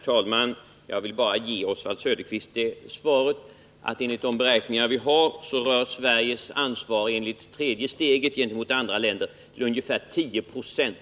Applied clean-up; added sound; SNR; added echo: none; none; none; none.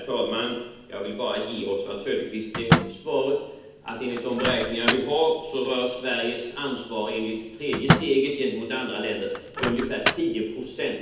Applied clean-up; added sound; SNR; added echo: none; Microwave oven; 3 dB; reverberation time 0.8 s.